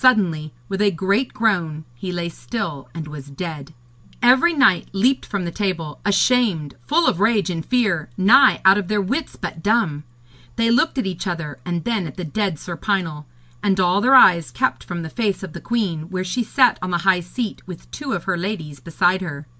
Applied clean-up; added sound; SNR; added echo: none; none; none; none.